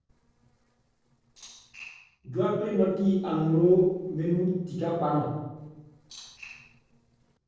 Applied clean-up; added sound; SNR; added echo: neural separator model SepFormer DNS4.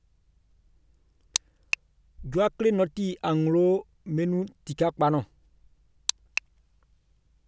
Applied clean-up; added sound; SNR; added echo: none; none; none; none.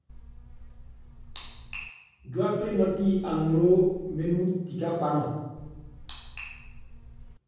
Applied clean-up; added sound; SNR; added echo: none; Buzz; 16 dB; reverberation time 1.3 s.